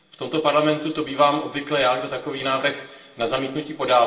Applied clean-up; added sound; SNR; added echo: none; none; none; reverberation time 0.8 s.